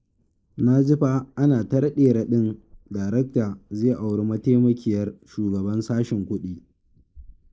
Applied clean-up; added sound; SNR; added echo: neural mask model Resemble Enhance denoiser.